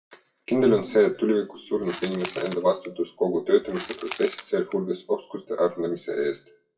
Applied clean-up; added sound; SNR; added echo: classical method WPE with log-MMSE.